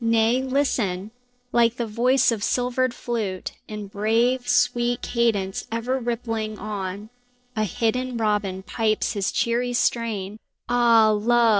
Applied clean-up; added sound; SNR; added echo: neural separator model SepFormer DNS4.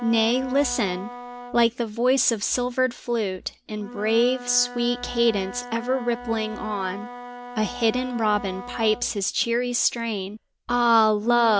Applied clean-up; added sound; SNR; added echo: none; Wind instrument, woodwind instrument; 15 dB; none.